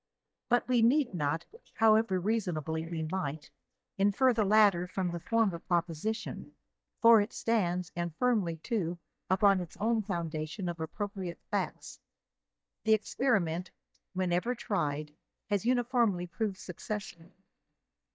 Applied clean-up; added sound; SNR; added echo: neural mask model DeepFilterNet 3.